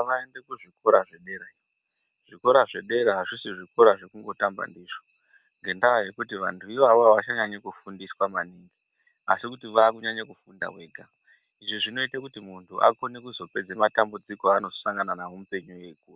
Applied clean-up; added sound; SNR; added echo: none; none; none; none.